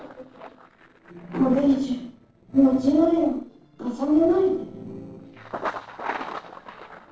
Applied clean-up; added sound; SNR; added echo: neural separator model SepFormer DNS4.